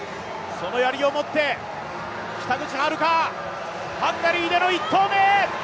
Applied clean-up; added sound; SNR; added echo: none; none; none; none.